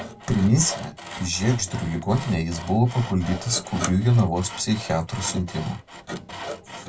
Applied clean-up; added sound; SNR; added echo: none; Sawing; 12 dB; reverberation time 0.1 s.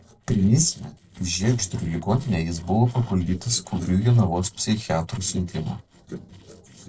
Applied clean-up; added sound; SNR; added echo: neural separator model SepFormer DNS4.